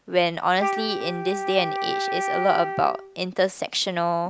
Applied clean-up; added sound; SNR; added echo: none; Wind instrument, woodwind instrument; 5 dB; none.